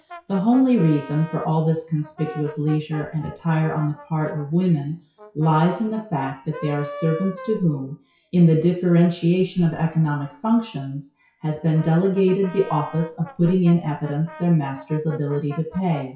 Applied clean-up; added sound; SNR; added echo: classical method WPE with log-MMSE.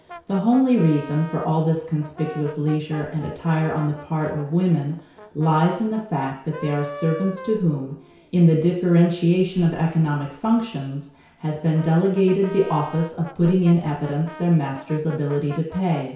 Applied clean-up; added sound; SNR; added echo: none; Brass instrument; 19 dB; reverberation time 0.6 s.